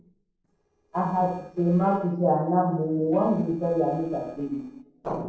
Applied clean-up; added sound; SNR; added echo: neural separator model SepFormer DNS4.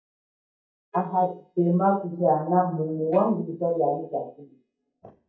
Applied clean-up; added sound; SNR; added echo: neural mask model DeepFilterNet 3.